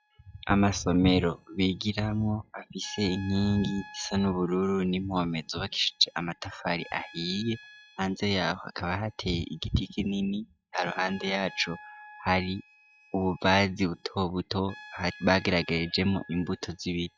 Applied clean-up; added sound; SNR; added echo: classical method log-MMSE.